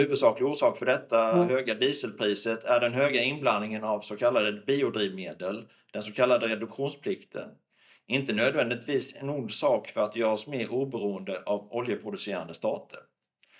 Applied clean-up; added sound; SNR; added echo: neural mask model DeepFilterNet 3.